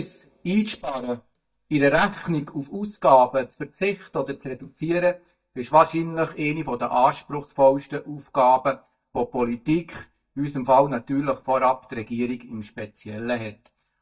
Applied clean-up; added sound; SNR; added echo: neural mask model DeepFilterNet 3.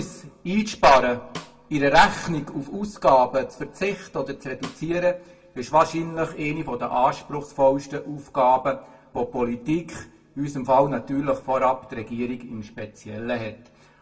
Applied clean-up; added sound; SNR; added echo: none; Snare drum; 19 dB; reverberation time 0.2 s.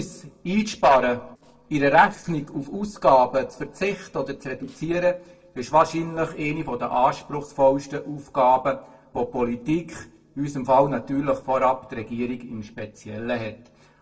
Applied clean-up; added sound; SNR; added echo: neural separator model SepFormer DNS4.